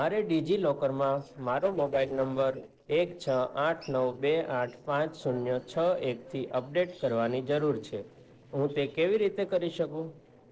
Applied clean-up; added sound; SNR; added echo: neural separator model SepFormer DNS4.